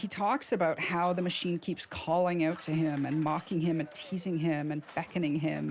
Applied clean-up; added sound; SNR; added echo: none; none; none; none.